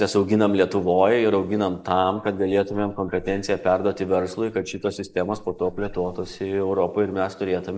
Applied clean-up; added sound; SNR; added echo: neural mask model Resemble Enhance denoiser.